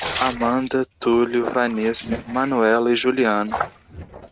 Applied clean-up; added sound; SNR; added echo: neural mask model RNNoise.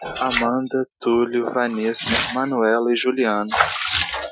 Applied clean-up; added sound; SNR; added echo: classical method Wiener filter.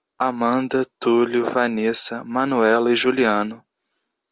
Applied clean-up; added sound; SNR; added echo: none; none; none; none.